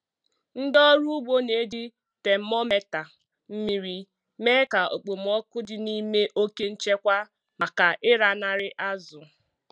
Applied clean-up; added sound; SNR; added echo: none; none; none; none.